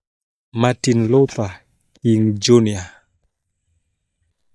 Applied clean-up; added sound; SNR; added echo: neural mask model DeepFilterNet 3.